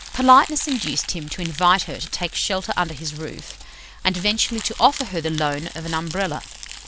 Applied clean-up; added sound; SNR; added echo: none; Crumpling, crinkling; 15 dB; none.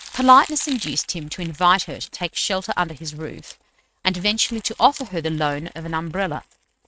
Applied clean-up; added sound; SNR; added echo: neural mask model RNNoise.